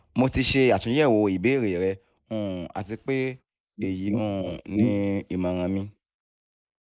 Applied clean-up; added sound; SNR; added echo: neural mask model Resemble Enhance denoiser.